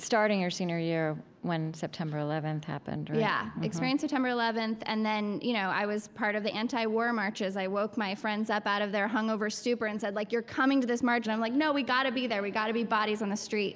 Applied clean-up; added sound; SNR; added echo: none; none; none; none.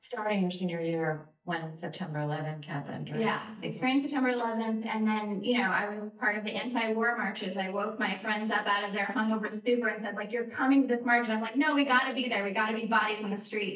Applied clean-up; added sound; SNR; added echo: neural mask model DeepFilterNet 3.